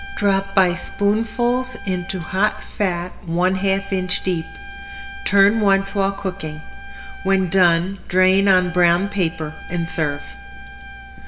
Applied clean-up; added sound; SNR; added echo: none; Trumpet; 18 dB; reverberation time 2.0 s.